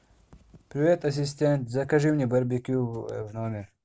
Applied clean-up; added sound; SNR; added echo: none; none; none; none.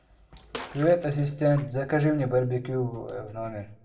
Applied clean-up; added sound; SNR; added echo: none; Bathtub (filling or washing) / Water / Splash, splatter; 16 dB; reverberation time 0.6 s.